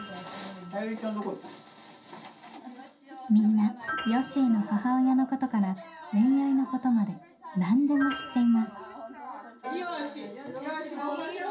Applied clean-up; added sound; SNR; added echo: none; Piano; 17 dB; reverberation time 0.3 s.